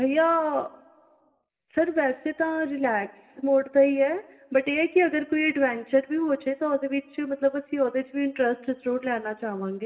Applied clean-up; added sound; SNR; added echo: none; none; none; reverberation time 0.9 s.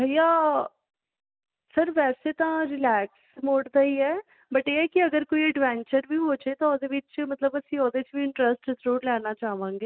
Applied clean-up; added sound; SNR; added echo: none; none; none; none.